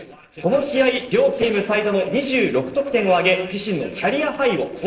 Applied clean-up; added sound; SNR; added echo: neural separator model SepFormer DNS4.